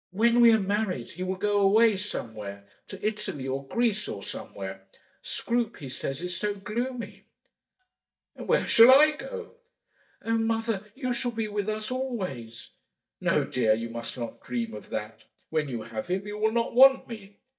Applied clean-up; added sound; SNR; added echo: neural mask model DeepFilterNet 3.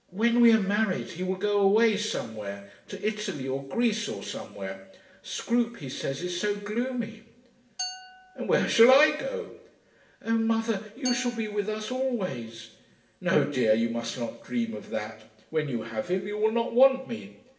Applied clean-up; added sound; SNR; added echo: none; Glass; 16 dB; reverberation time 1.1 s.